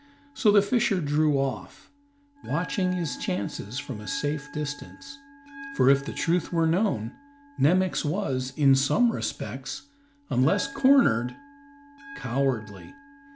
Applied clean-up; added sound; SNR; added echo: none; Bell; 20 dB; none.